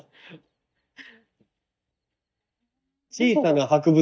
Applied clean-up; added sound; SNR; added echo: neural mask model DeepFilterNet 3.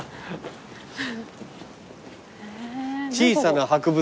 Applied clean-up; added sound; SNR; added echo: none; none; none; none.